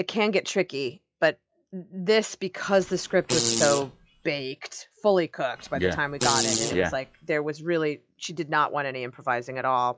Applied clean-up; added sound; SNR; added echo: classical method log-MMSE.